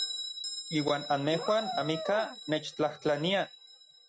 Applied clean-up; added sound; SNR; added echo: none; Brass instrument + Bell; 8 dB; none.